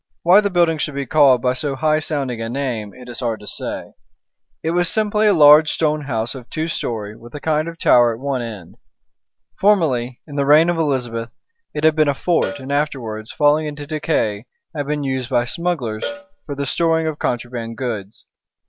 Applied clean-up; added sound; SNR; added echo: none; Cowbell; 15 dB; none.